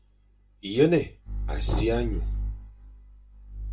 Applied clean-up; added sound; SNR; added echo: none; none; none; reverberation time 0.2 s.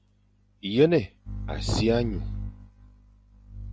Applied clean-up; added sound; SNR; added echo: none; none; none; none.